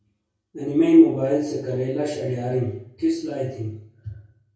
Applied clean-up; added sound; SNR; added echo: none; none; none; reverberation time 0.6 s.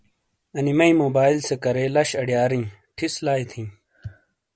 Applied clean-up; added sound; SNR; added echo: none; none; none; none.